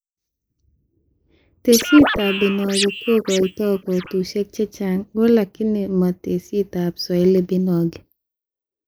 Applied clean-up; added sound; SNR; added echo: neural mask model Resemble Enhance denoiser.